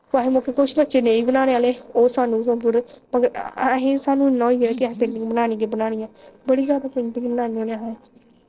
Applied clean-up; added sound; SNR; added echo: neural separator model SepFormer DNS4.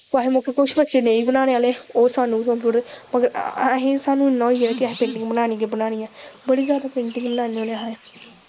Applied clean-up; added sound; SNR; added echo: neural mask model Resemble Enhance denoiser.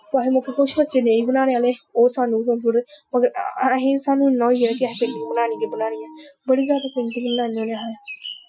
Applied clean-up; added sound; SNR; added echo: classical method Wiener filter.